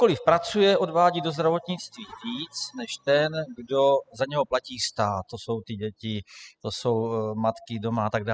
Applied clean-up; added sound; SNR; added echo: classical method spectral subtraction.